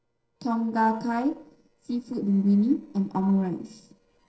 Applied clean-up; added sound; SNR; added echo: neural separator model SepFormer DNS4.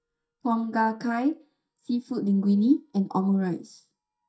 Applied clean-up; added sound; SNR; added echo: neural mask model DeepFilterNet 3.